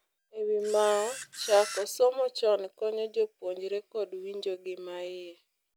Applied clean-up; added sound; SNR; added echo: none; Camera; 10 dB; none.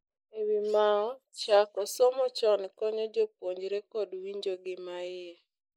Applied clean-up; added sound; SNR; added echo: neural mask model Resemble Enhance denoiser.